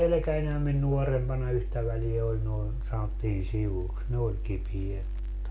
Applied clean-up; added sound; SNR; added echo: none; none; none; none.